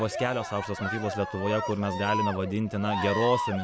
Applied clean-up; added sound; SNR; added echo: none; Cheering; 4 dB; none.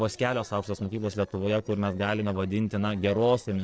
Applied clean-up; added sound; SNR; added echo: neural separator model SepFormer DNS4.